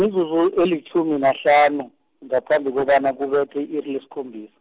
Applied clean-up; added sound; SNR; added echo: none; none; none; none.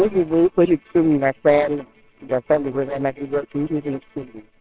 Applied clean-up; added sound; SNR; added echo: neural separator model SepFormer WHAMR!.